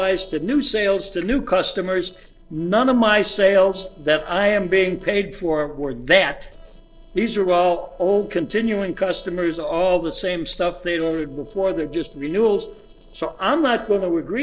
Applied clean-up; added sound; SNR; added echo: neural separator model SepFormer DNS4.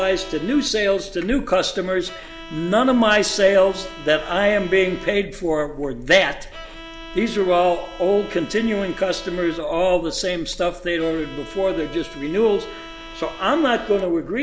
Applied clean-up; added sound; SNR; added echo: none; Bowed string instrument; 18 dB; reverberation time 0.4 s.